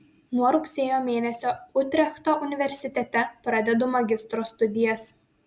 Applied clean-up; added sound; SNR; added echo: none; none; none; none.